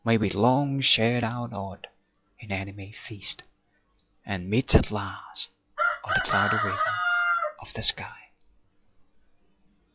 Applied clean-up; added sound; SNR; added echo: classical method log-MMSE.